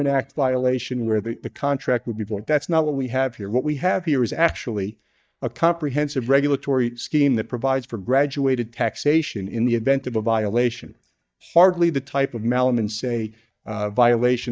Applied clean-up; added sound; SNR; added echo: neural mask model DeepFilterNet 3.